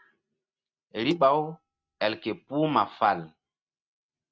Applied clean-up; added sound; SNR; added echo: neural mask model RNNoise.